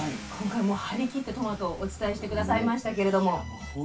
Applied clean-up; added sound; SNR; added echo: none; Car; 18 dB; reverberation time 0.1 s.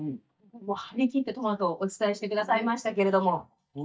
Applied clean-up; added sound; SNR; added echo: neural mask model DeepFilterNet 3.